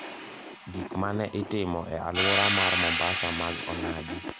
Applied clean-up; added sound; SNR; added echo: none; Hi-hat; -3 dB; none.